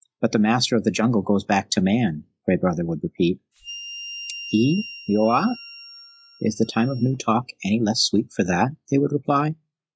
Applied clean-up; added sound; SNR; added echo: classical method log-MMSE.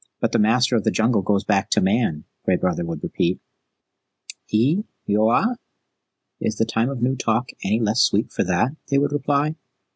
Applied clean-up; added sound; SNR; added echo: none; none; none; none.